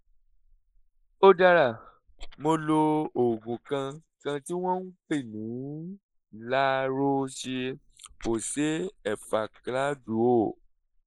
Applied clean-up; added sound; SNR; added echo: neural mask model Resemble Enhance denoiser.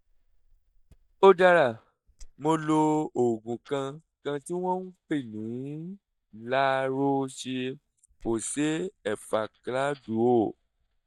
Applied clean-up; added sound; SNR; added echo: neural mask model DeepFilterNet 3.